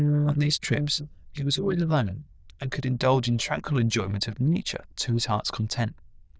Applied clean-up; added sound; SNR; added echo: neural diffusion model UNIVERSE++.